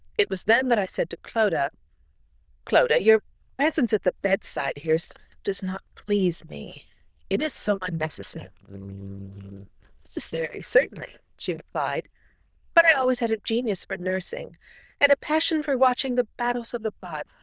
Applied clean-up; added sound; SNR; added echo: neural diffusion model UNIVERSE++.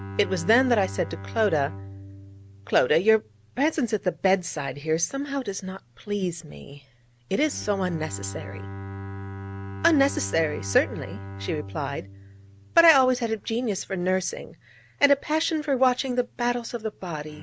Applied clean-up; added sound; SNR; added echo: none; Bowed string instrument; 13 dB; none.